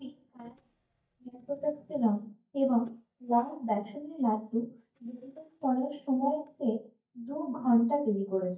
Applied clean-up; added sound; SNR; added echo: neural mask model DeepFilterNet 3.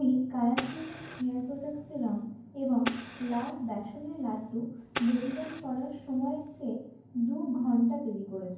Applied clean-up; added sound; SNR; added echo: none; Fire; 12 dB; reverberation time 0.9 s.